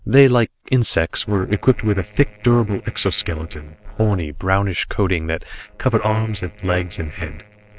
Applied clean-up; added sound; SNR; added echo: neural separator model SepFormer DNS4.